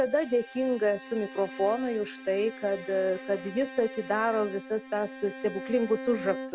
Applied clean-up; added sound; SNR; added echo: none; Bowed string instrument; 13 dB; none.